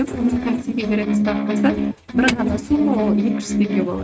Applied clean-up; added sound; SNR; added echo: neural mask model RNNoise.